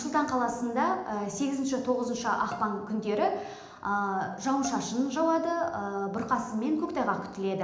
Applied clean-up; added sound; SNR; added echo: none; Bowed string instrument; 20 dB; reverberation time 0.9 s.